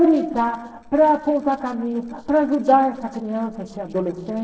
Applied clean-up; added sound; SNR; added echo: neural separator model SepFormer DNS4.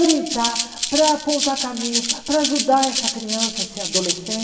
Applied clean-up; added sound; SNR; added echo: none; Rattle (instrument); 3 dB; reverberation time 1.2 s.